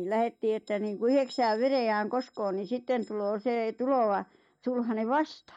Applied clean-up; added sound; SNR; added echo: neural mask model DeepFilterNet 3.